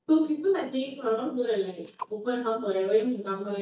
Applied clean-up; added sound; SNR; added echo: neural mask model DeepFilterNet 3.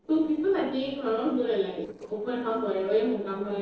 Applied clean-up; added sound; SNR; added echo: neural separator model SepFormer DNS4.